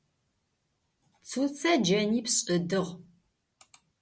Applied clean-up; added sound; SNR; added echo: none; none; none; none.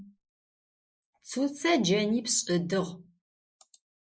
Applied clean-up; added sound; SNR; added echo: neural mask model Resemble Enhance denoiser.